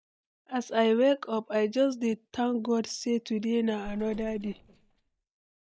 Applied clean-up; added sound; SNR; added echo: neural mask model DeepFilterNet 3.